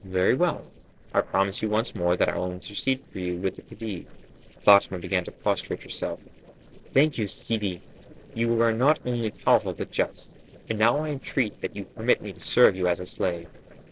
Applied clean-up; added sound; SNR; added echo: neural separator model SepFormer DNS4.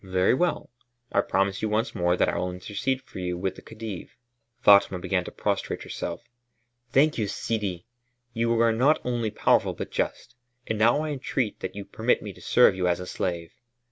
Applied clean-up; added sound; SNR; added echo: none; none; none; none.